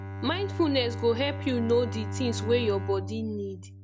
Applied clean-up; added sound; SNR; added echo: none; Bowed string instrument; 6 dB; none.